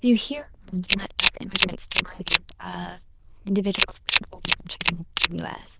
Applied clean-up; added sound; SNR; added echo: neural diffusion model UNIVERSE++.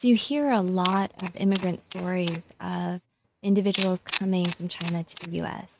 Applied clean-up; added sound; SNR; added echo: neural mask model RNNoise.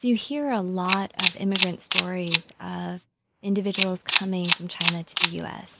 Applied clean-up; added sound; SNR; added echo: neural mask model Resemble Enhance denoiser.